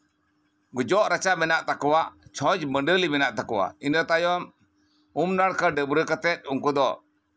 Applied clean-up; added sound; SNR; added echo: none; none; none; none.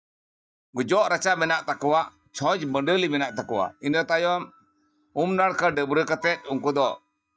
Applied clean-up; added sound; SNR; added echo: neural mask model DeepFilterNet 3.